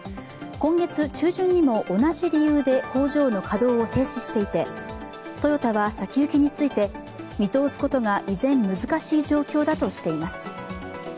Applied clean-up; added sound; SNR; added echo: none; none; none; none.